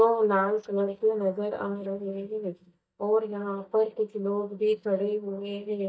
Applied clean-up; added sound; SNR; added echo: neural mask model DeepFilterNet 3.